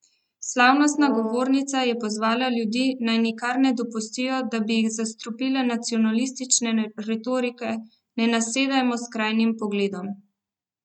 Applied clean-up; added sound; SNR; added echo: neural mask model RNNoise.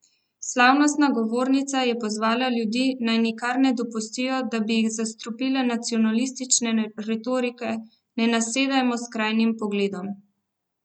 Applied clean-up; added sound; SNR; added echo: none; none; none; none.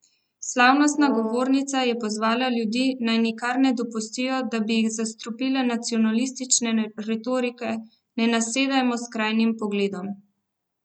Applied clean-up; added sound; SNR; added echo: none; Brass instrument; 10 dB; none.